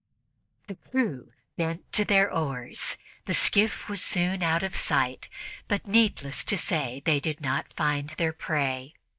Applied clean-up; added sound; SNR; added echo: neural mask model DeepFilterNet 3.